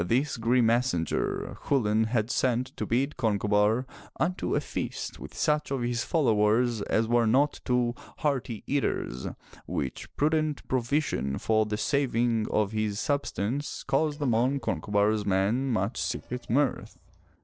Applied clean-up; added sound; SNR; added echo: neural separator model SepFormer DNS4.